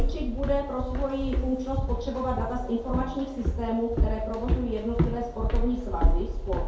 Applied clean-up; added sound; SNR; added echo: none; Walk, footsteps; -3 dB; reverberation time 2.3 s.